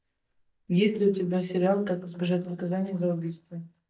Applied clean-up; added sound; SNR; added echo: neural mask model DeepFilterNet 3.